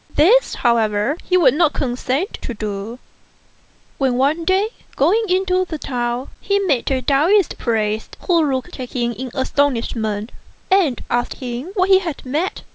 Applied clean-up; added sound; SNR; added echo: none; none; none; none.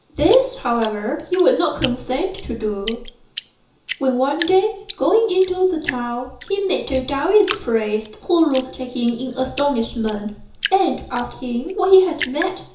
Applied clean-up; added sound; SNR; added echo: none; Drip; 14 dB; reverberation time 0.7 s.